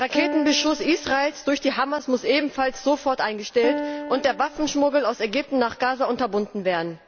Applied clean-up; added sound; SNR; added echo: none; Piano; 12 dB; none.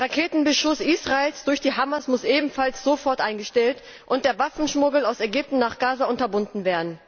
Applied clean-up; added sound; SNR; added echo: none; none; none; none.